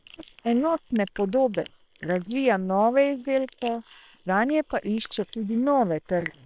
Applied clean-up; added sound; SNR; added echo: neural separator model SepFormer WHAM!.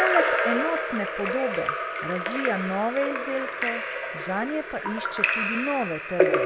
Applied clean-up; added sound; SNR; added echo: none; Drip / Trickle, dribble / Splash, splatter; -3 dB; none.